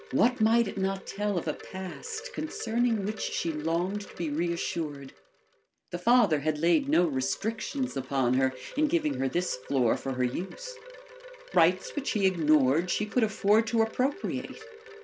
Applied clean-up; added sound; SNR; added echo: none; Wind chime; 18 dB; none.